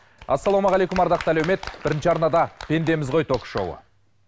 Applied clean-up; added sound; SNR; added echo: none; none; none; none.